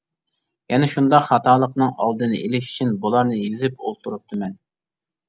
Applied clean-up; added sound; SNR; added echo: none; none; none; none.